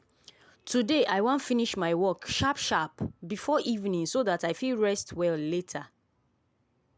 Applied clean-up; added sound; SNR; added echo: none; none; none; none.